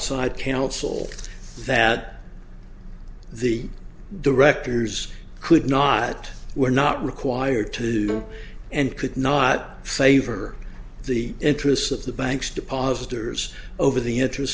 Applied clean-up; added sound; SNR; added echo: none; Bowed string instrument; 13 dB; none.